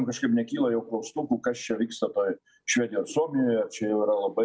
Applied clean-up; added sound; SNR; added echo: none; none; none; none.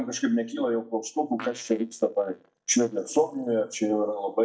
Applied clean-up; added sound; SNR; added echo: neural mask model DeepFilterNet 3.